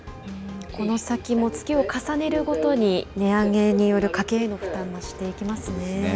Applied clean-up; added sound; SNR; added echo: none; Subway, metro, underground; 10 dB; none.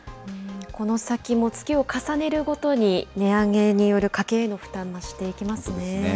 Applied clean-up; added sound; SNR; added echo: none; none; none; none.